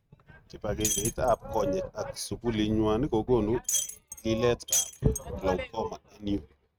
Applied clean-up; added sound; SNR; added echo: neural mask model RNNoise.